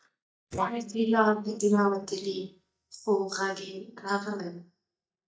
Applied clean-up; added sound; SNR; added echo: neural mask model DeepFilterNet 3.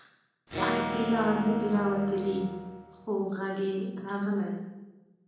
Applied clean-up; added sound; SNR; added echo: none; Acoustic guitar / Strum; 5 dB; reverberation time 0.9 s.